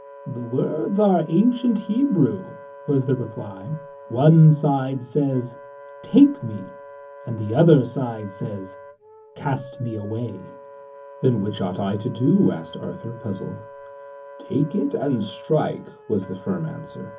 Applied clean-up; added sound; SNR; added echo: none; Wind instrument, woodwind instrument; 18 dB; reverberation time 0.3 s.